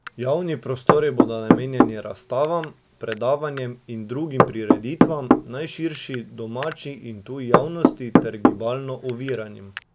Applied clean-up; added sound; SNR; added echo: none; Knock / Wood; -4 dB; none.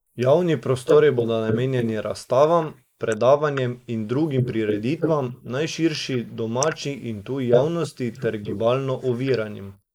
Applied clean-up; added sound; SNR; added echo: neural mask model Resemble Enhance denoiser.